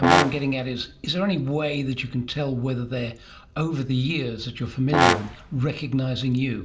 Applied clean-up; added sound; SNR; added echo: none; Brass instrument; -2 dB; reverberation time 0.4 s.